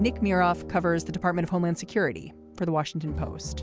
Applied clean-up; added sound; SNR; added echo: none; none; none; none.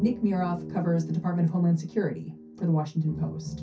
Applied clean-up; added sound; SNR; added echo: none; none; none; reverberation time 0.3 s.